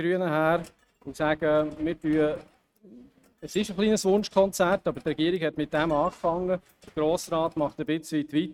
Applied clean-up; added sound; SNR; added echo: neural mask model RNNoise.